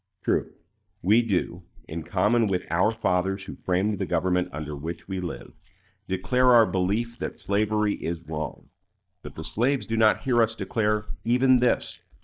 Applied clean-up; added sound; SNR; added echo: neural mask model DeepFilterNet 3.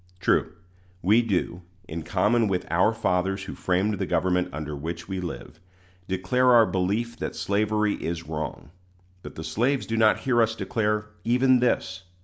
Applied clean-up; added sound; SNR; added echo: none; none; none; none.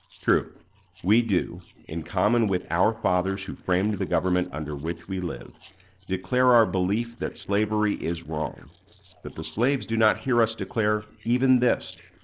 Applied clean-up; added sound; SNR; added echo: neural separator model SepFormer DNS4.